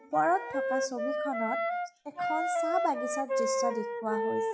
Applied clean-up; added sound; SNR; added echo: classical method log-MMSE.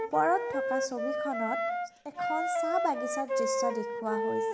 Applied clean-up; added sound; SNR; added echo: none; Wind instrument, woodwind instrument; -2 dB; none.